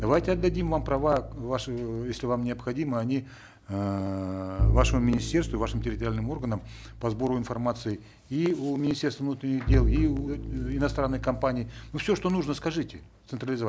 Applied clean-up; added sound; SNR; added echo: none; Bowed string instrument; 4 dB; none.